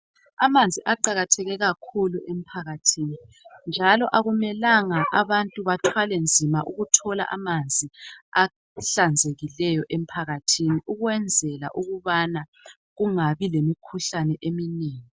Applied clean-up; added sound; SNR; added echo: none; none; none; none.